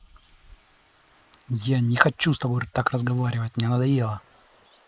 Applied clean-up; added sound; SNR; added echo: neural mask model Resemble Enhance denoiser.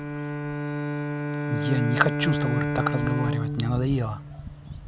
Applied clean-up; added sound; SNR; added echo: none; Bowed string instrument; 1 dB; none.